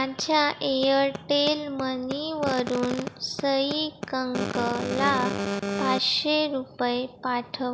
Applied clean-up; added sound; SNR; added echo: none; none; none; none.